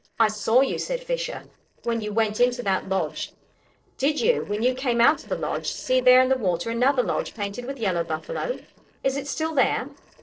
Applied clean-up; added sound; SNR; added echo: neural separator model SepFormer DNS4.